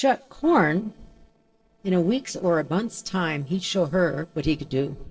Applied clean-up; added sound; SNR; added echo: neural separator model SepFormer DNS4.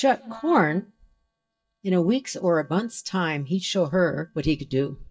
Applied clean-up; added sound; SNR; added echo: neural mask model DeepFilterNet 3.